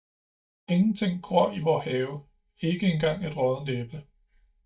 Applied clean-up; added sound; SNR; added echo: neural mask model DeepFilterNet 3.